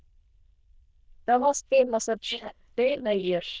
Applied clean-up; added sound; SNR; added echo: neural diffusion model UNIVERSE++.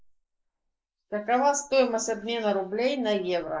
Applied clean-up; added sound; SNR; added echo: neural mask model Resemble Enhance denoiser.